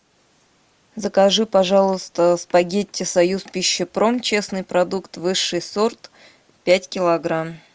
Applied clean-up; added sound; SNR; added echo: none; none; none; none.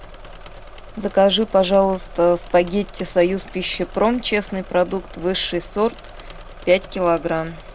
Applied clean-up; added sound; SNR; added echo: none; Engine / Mechanisms; 17 dB; none.